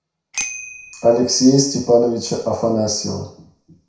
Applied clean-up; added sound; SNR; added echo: none; Bicycle bell; 16 dB; reverberation time 0.6 s.